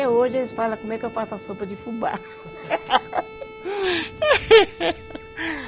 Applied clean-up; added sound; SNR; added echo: none; Bowed string instrument + Thunder; 16 dB; none.